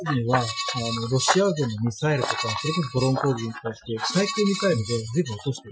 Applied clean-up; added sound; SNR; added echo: classical method Wiener filter.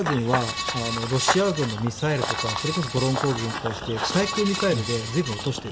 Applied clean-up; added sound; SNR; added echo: none; Screech + Run / Bird vocalization, bird call, bird song; 4 dB; none.